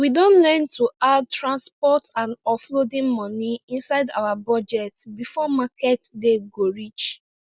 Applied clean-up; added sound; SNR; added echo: none; none; none; none.